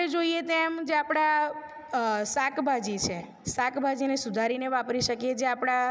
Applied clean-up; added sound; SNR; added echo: none; none; none; none.